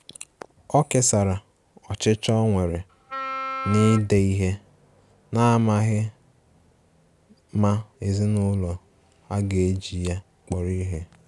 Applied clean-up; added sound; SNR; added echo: none; Wind instrument, woodwind instrument; 7 dB; none.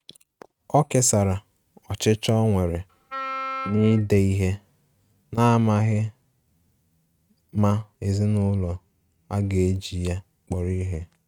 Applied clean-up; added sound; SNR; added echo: neural mask model RNNoise.